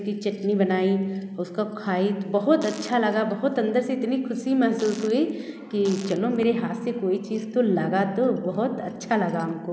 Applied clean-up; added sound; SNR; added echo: none; Fart; 20 dB; none.